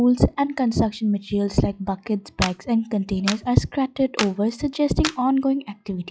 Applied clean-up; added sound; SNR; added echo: classical method log-MMSE.